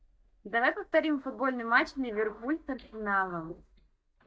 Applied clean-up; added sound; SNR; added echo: neural mask model DeepFilterNet 3.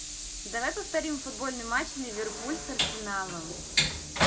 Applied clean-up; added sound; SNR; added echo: none; Train; -2 dB; reverberation time 1.5 s.